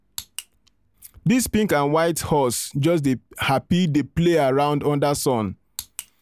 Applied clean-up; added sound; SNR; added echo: none; none; none; none.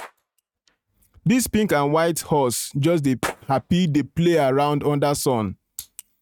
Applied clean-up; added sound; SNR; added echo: neural mask model RNNoise.